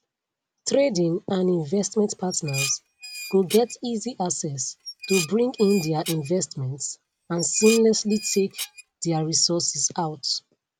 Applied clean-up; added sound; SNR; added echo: none; Dishes, pots, and pans; 11 dB; none.